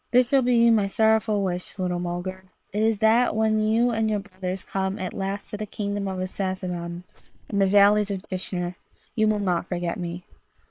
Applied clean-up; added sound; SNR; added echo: neural separator model SepFormer WHAM!.